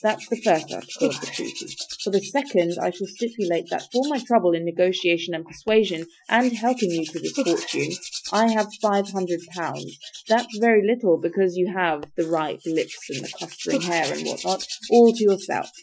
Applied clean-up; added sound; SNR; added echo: classical method Wiener filter.